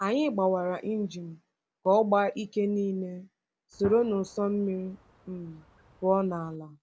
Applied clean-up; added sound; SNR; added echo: none; Gunshot, gunfire; 19 dB; none.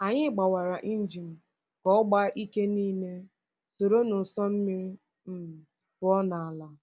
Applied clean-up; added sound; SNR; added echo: none; none; none; none.